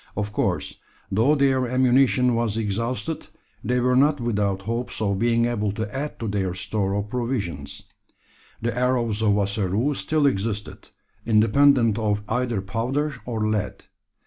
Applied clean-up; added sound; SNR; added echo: none; none; none; none.